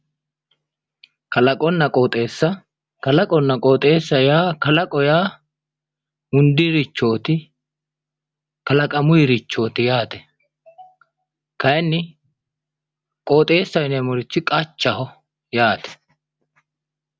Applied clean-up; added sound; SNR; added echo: none; none; none; none.